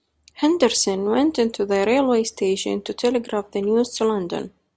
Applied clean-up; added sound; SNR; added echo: none; none; none; none.